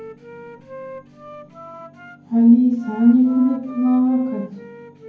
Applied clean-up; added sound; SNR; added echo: none; Wind instrument, woodwind instrument; 19 dB; reverberation time 0.9 s.